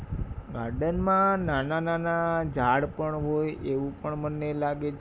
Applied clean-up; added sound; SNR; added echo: none; none; none; none.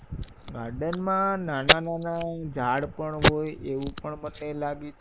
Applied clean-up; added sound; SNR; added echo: neural mask model Resemble Enhance denoiser.